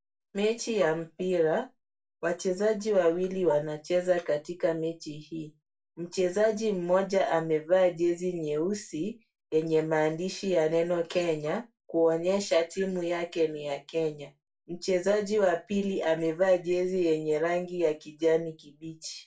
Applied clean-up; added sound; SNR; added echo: none; none; none; reverberation time 0.2 s.